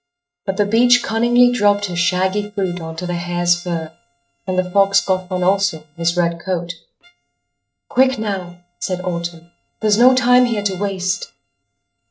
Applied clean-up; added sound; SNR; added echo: neural mask model RNNoise.